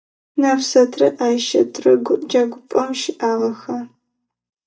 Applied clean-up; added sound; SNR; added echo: neural mask model DeepFilterNet 3.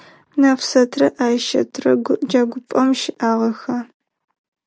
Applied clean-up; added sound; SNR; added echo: none; none; none; none.